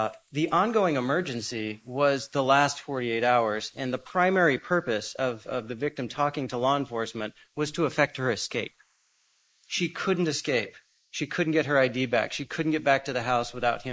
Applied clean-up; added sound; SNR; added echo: neural mask model Resemble Enhance denoiser.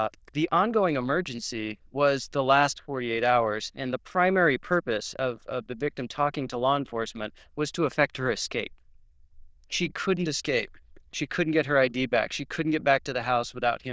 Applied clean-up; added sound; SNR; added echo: neural diffusion model UNIVERSE++.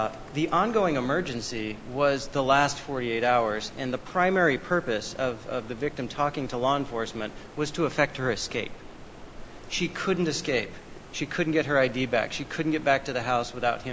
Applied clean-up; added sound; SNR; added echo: none; Stream; 16 dB; none.